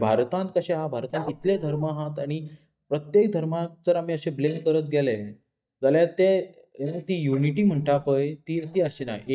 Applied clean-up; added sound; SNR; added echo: neural mask model DeepFilterNet 3.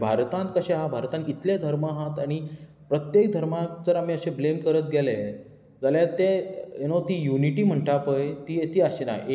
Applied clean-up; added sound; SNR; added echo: none; none; none; none.